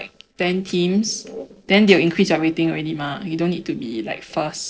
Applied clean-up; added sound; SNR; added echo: neural separator model SepFormer DNS4.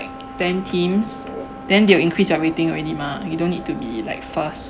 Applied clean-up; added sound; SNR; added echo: none; Wind instrument, woodwind instrument; 16 dB; none.